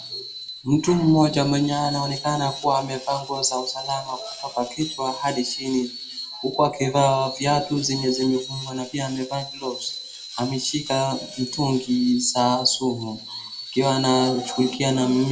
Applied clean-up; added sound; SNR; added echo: none; Screech; 13 dB; reverberation time 0.4 s.